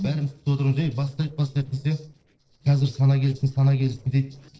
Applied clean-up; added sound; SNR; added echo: neural separator model SepFormer DNS4.